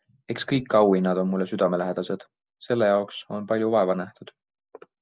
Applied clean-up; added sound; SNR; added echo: none; none; none; none.